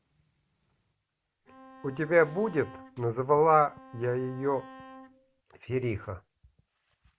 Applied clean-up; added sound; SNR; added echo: none; Bowed string instrument; 19 dB; none.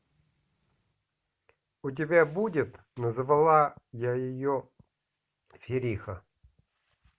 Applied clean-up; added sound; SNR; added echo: none; none; none; none.